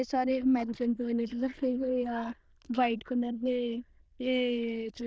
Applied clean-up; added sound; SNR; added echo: neural diffusion model UNIVERSE++.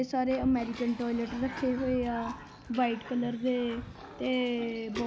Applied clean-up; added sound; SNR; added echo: none; Cough; 14 dB; none.